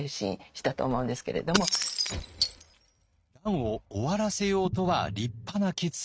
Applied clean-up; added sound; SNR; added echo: neural mask model RNNoise.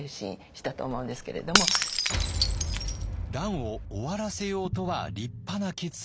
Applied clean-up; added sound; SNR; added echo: none; Shatter / Crushing; -1 dB; none.